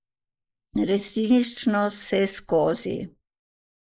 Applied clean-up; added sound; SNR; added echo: neural mask model Resemble Enhance denoiser.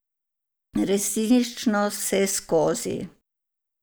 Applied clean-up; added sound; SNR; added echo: none; none; none; none.